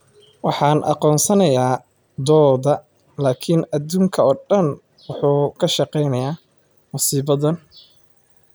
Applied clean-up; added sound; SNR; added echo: none; none; none; none.